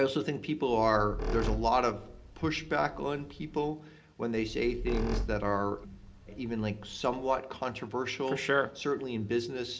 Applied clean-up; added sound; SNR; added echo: none; Squeak; 6 dB; reverberation time 0.3 s.